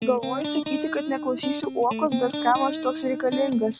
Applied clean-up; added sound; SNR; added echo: none; Electric guitar; 6 dB; none.